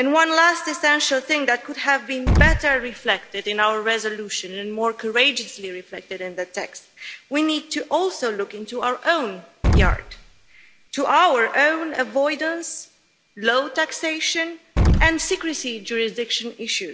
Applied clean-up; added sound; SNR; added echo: none; Explosion; -1 dB; none.